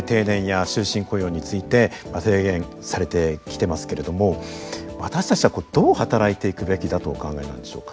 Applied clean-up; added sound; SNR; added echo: none; none; none; none.